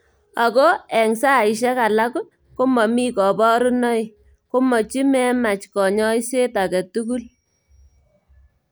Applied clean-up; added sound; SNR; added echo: none; none; none; none.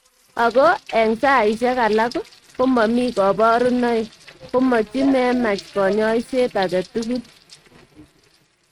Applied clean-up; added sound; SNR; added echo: neural mask model RNNoise.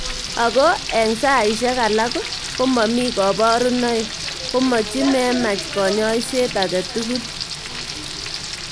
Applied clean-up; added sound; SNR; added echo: none; Frying (food); 7 dB; none.